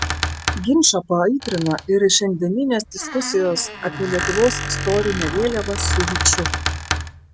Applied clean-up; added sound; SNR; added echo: none; Squeak; 5 dB; none.